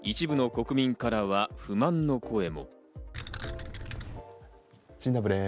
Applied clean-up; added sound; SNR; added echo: none; Keys jangling; 4 dB; none.